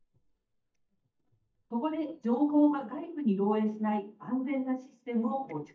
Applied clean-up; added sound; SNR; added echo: neural mask model DeepFilterNet 3.